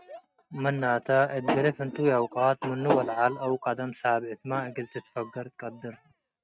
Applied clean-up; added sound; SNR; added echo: neural mask model RNNoise.